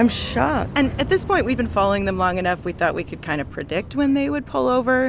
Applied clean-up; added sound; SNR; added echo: none; none; none; none.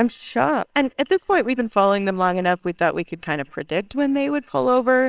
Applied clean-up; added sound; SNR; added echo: neural separator model SepFormer WHAMR!.